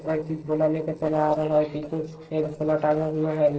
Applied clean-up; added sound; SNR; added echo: neural separator model SepFormer DNS4.